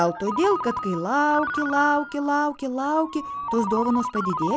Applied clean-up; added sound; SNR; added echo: none; Ringtone; 7 dB; none.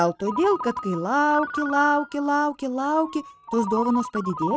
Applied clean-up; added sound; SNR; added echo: neural mask model RNNoise.